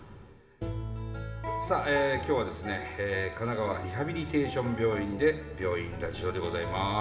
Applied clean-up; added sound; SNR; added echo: none; none; none; reverberation time 0.8 s.